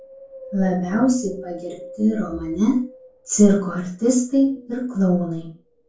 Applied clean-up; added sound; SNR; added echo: none; Wind; 20 dB; reverberation time 0.3 s.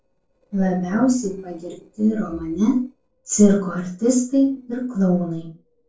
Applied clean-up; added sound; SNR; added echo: neural separator model SepFormer DNS4.